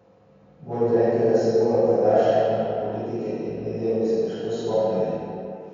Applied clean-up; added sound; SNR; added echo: none; none; none; reverberation time 2.2 s.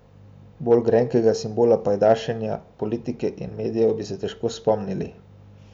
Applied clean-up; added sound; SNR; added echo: none; none; none; none.